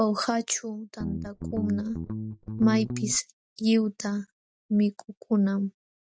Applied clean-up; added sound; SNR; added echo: none; Guitar; 6 dB; none.